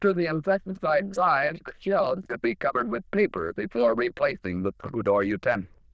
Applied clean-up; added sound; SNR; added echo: neural diffusion model UNIVERSE++.